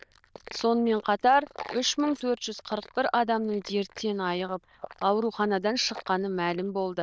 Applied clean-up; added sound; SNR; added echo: neural diffusion model UNIVERSE++.